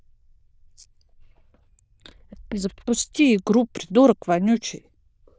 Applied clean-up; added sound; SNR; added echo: neural diffusion model UNIVERSE++.